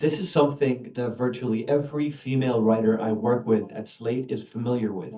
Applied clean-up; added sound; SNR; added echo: neural mask model DeepFilterNet 3.